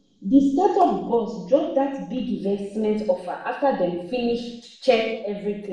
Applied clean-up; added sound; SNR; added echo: none; none; none; reverberation time 0.6 s.